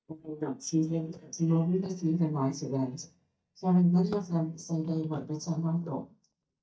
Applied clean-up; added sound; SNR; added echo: neural mask model DeepFilterNet 3.